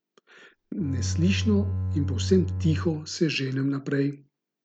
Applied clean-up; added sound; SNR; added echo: none; Bowed string instrument; 2 dB; none.